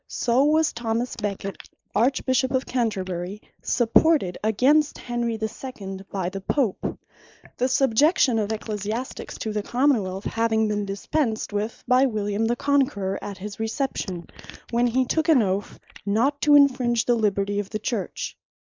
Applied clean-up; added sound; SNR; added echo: neural mask model Resemble Enhance denoiser.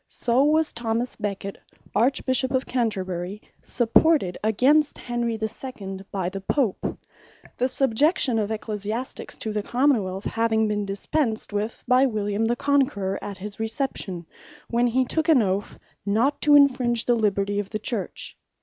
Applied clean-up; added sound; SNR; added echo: none; none; none; none.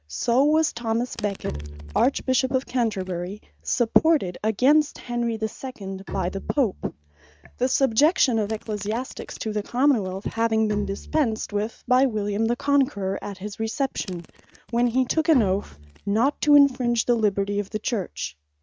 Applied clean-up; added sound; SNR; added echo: neural mask model RNNoise.